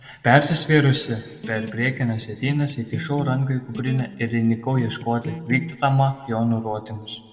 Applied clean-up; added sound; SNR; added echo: none; Electric guitar; 12 dB; reverberation time 1.5 s.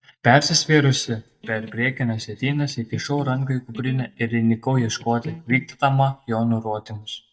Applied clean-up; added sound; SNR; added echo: neural mask model DeepFilterNet 3.